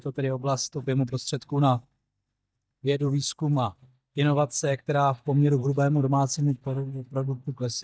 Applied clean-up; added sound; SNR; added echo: neural mask model DeepFilterNet 3.